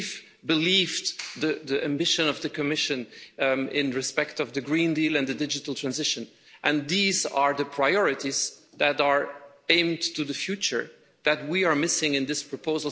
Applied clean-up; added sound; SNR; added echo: neural separator model SepFormer DNS4.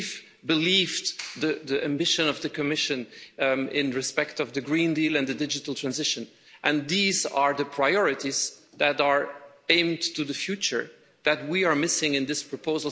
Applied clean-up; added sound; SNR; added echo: none; Clapping; 19 dB; none.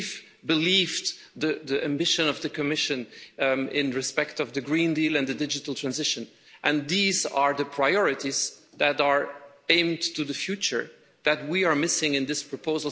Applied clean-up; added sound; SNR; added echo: none; none; none; none.